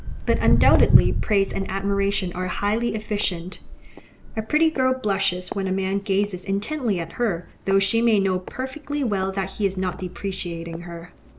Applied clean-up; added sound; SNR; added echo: none; Walk, footsteps; 3 dB; none.